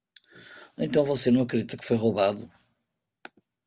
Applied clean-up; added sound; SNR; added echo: none; none; none; none.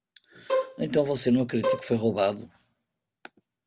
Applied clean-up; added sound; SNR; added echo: none; Bowed string instrument; 4 dB; none.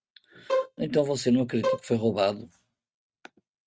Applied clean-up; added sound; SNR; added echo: neural mask model RNNoise.